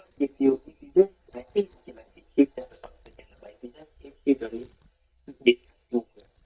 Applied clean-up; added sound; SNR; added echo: neural mask model DeepFilterNet 3.